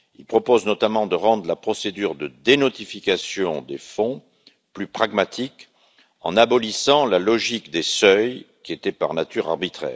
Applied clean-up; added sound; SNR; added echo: none; none; none; none.